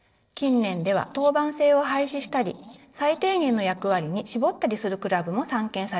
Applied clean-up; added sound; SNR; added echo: neural separator model SepFormer DNS4.